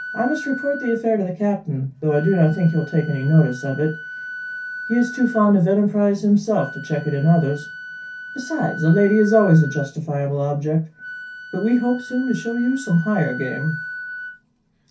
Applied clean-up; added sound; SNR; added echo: none; Wind instrument, woodwind instrument; 14 dB; reverberation time 0.3 s.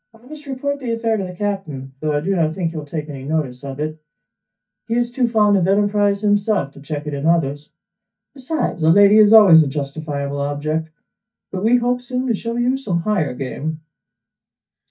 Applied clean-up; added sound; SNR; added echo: neural mask model DeepFilterNet 3.